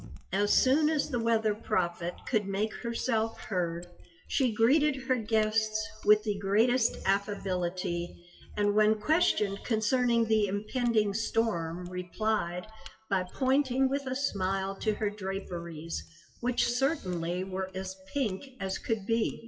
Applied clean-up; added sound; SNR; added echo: classical method WPE with log-MMSE.